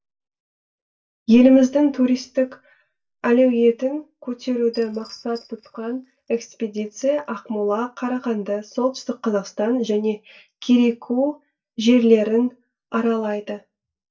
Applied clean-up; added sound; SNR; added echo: neural mask model DeepFilterNet 3.